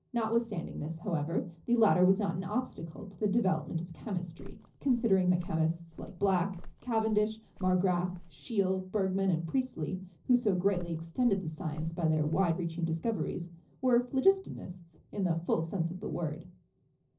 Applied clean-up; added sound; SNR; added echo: neural separator model SepFormer DNS4.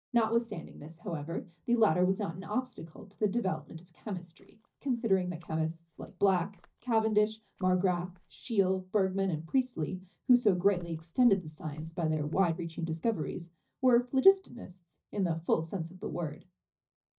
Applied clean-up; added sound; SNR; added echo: neural mask model DeepFilterNet 3.